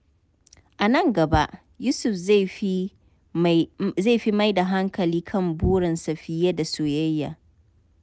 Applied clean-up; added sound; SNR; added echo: none; none; none; none.